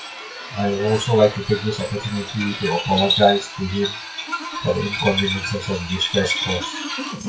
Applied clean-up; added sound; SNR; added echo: classical method WPE with log-MMSE.